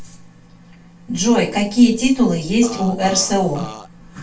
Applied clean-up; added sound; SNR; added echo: none; Burping, eructation; 14 dB; reverberation time 0.3 s.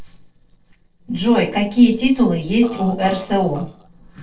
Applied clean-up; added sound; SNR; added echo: neural separator model SepFormer DNS4.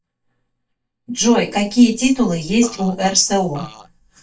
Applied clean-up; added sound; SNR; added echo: neural mask model DeepFilterNet 3.